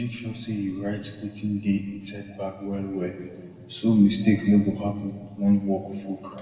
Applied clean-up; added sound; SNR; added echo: none; none; none; reverberation time 1.6 s.